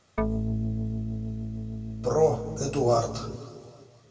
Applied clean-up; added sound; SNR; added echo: none; Organ; 1 dB; reverberation time 2.4 s.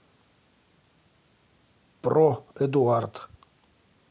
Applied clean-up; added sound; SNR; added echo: none; none; none; none.